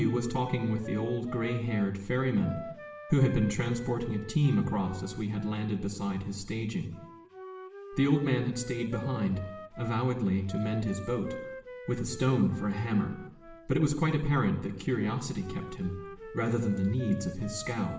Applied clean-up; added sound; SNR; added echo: none; Wind instrument, woodwind instrument; 15 dB; reverberation time 0.8 s.